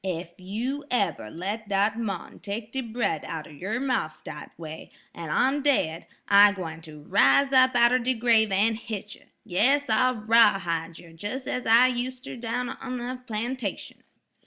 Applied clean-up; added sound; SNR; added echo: none; none; none; none.